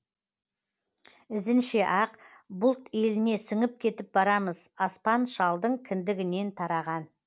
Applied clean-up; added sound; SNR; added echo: none; none; none; none.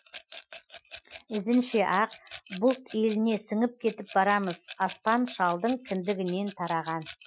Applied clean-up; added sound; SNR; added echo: classical method Wiener filter.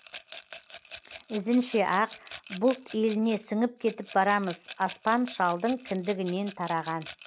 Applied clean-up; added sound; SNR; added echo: none; Rattle / Glass; 18 dB; none.